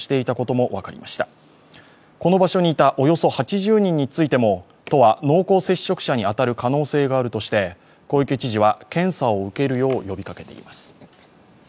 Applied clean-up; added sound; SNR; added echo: none; none; none; none.